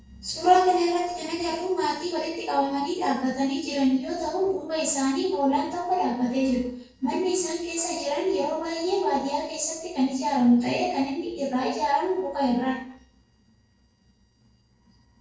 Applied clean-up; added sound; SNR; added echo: neural separator model SepFormer DNS4.